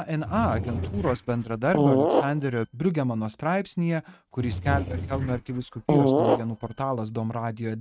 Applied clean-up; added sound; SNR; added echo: neural mask model RNNoise.